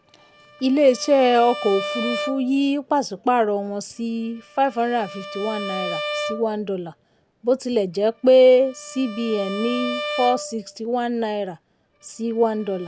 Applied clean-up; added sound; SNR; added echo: none; Bowed string instrument; 12 dB; none.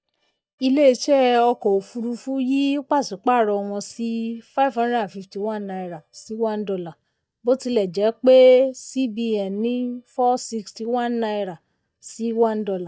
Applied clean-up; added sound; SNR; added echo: neural mask model DeepFilterNet 3.